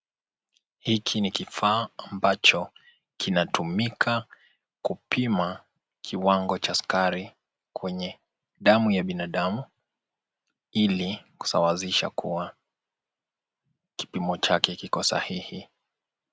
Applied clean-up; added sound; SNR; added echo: none; none; none; none.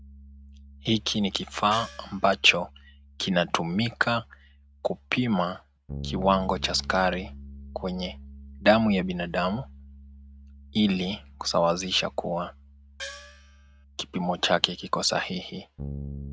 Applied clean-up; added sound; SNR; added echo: none; Bass guitar + Gong; 15 dB; none.